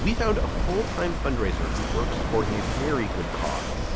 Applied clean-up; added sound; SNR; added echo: none; Walk, footsteps / Waves, surf / Wind; -2 dB; none.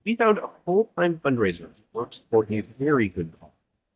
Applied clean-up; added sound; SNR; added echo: neural mask model DeepFilterNet 3.